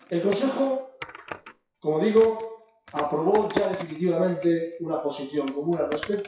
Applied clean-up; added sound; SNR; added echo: classical method WPE with log-MMSE.